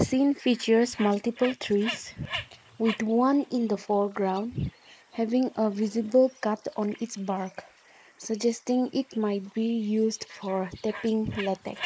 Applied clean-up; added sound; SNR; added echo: neural mask model Resemble Enhance denoiser.